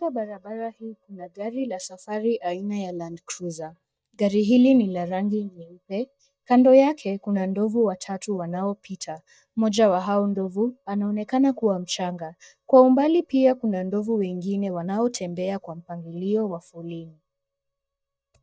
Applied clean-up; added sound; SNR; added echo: neural mask model DeepFilterNet 3.